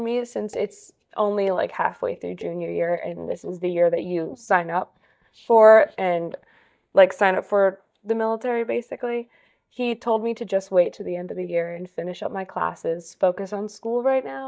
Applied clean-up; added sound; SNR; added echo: neural mask model DeepFilterNet 3.